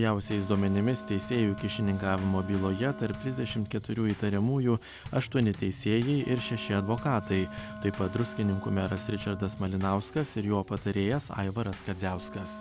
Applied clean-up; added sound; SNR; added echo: none; Bass drum / Snare drum / Drum kit + Wind instrument, woodwind instrument; 13 dB; none.